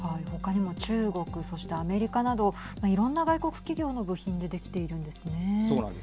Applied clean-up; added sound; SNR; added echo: none; Musical instrument; 16 dB; none.